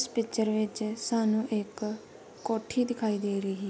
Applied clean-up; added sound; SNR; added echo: none; none; none; none.